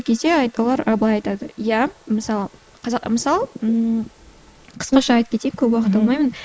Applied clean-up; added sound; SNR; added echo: neural mask model Resemble Enhance denoiser.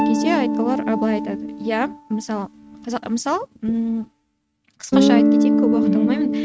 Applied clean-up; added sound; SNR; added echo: neural mask model RNNoise.